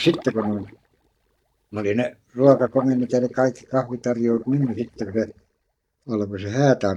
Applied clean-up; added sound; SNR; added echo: neural mask model DeepFilterNet 3.